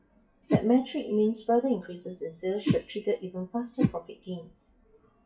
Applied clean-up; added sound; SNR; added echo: classical method WPE with log-MMSE.